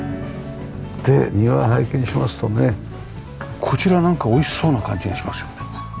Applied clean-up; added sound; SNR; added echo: none; Acoustic guitar / Strum; 17 dB; none.